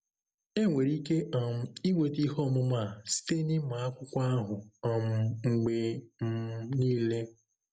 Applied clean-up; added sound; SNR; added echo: none; none; none; none.